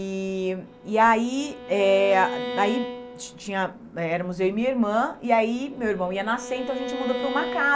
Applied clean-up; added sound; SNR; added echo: none; Bowed string instrument; 11 dB; none.